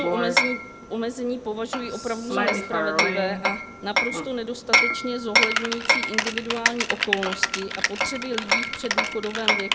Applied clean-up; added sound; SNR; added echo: none; Hammer + Typing; -5 dB; none.